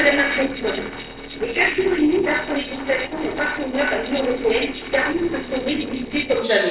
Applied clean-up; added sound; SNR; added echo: neural separator model SepFormer DNS4.